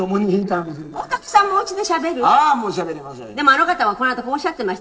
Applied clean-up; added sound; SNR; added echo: neural separator model SepFormer DNS4.